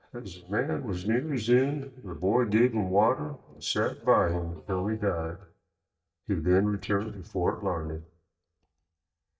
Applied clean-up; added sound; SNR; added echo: neural mask model DeepFilterNet 3.